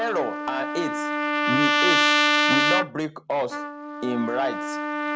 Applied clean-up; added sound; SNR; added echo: none; Trumpet; -5 dB; none.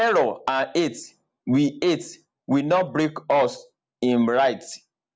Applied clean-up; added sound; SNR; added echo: none; none; none; none.